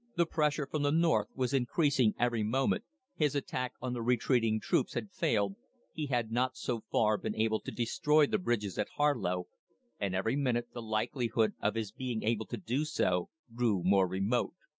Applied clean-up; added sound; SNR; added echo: none; none; none; none.